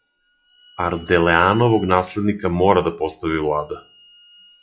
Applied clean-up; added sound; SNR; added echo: classical method log-MMSE.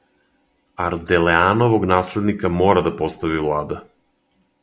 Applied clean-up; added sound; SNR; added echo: none; none; none; none.